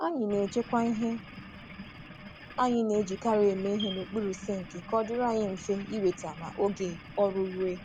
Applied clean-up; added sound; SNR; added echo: none; Engine / Boat, Water vehicle; 15 dB; none.